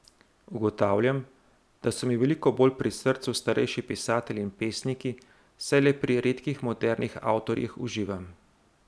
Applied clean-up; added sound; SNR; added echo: none; none; none; none.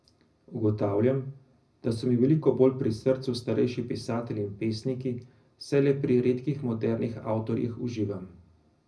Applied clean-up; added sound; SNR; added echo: none; none; none; reverberation time 0.4 s.